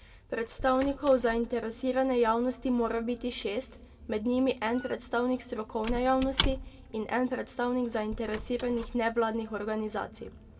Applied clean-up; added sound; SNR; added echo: none; Squeak / Wood; 12 dB; reverberation time 1.3 s.